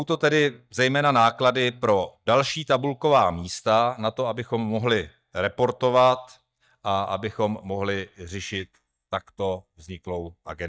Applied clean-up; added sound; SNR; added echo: neural mask model DeepFilterNet 3.